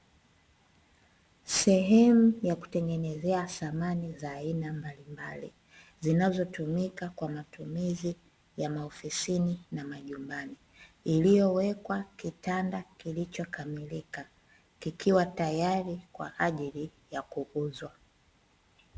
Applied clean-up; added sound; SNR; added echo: none; none; none; none.